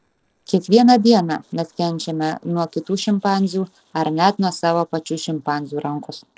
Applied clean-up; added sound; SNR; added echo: neural separator model SepFormer DNS4.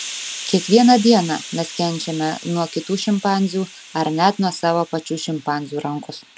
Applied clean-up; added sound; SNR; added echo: none; Hiss; 15 dB; none.